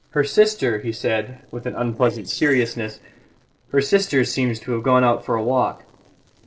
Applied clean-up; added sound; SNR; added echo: neural separator model SepFormer DNS4.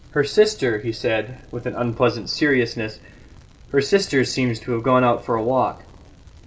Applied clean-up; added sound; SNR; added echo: none; none; none; none.